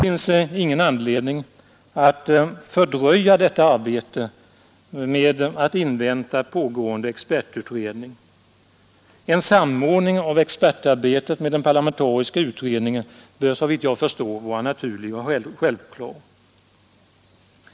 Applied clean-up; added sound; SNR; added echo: none; none; none; none.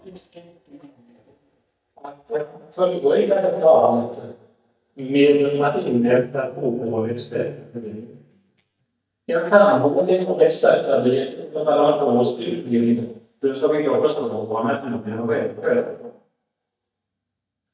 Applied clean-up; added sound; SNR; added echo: neural mask model DeepFilterNet 3.